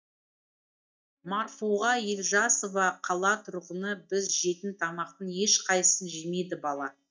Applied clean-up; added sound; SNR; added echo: neural mask model DeepFilterNet 3.